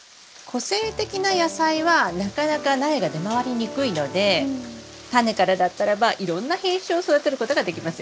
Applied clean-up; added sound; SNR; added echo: none; none; none; none.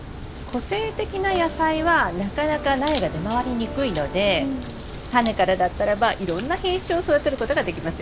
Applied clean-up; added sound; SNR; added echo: none; Crack; 10 dB; none.